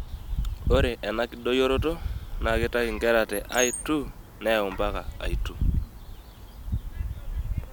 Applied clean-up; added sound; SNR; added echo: none; Bird; 2 dB; none.